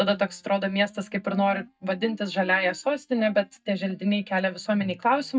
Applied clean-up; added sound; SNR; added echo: neural mask model DeepFilterNet 3.